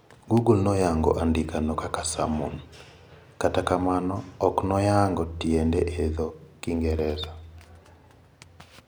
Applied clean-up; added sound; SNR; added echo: none; none; none; none.